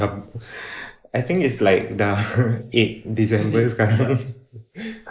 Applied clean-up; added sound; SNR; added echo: neural mask model Resemble Enhance denoiser.